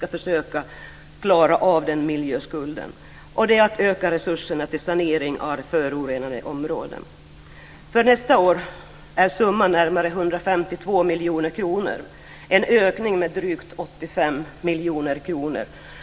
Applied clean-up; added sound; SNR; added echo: none; none; none; none.